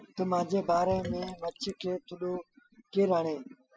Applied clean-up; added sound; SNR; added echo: classical method spectral subtraction.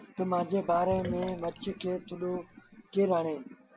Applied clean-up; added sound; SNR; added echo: none; Sink (filling or washing); 13 dB; none.